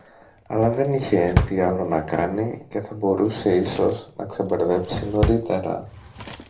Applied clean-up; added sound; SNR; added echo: none; Drawer open or close; 8 dB; reverberation time 0.3 s.